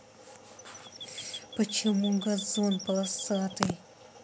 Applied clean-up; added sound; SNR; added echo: none; Chirp, tweet; 12 dB; none.